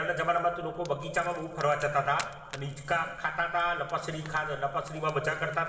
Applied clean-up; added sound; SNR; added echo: none; Fire; 18 dB; reverberation time 1.2 s.